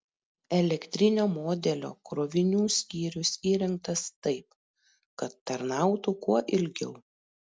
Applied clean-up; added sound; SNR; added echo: none; none; none; none.